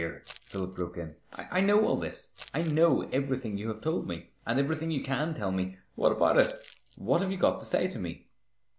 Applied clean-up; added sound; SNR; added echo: none; Crumpling, crinkling; 19 dB; none.